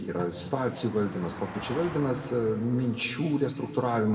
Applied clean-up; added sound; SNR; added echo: none; Vehicle; 17 dB; reverberation time 1.7 s.